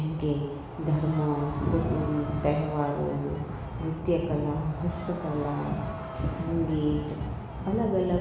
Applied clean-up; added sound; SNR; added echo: none; Crowd; 14 dB; reverberation time 1.2 s.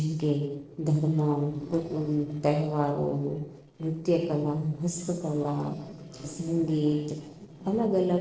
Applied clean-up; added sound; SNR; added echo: neural separator model SepFormer DNS4.